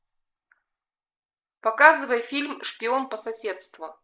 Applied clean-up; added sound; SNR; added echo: neural mask model Resemble Enhance denoiser.